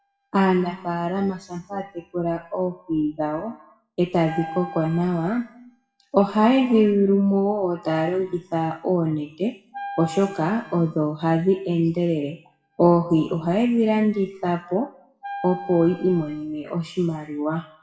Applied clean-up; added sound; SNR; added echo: classical method WPE with log-MMSE.